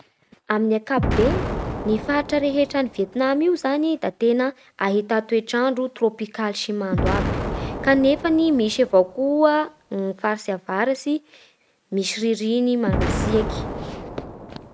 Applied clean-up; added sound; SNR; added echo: none; Explosion; 8 dB; none.